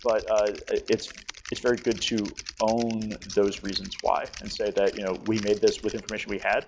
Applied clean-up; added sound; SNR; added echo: none; Typing; 15 dB; none.